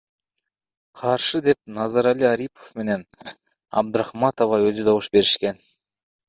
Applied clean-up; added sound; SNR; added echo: none; none; none; none.